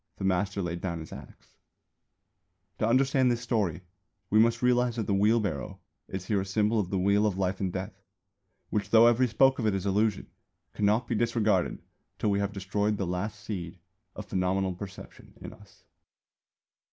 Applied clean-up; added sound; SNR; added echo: neural mask model Resemble Enhance denoiser.